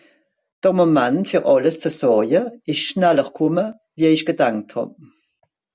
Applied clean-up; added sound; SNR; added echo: none; none; none; none.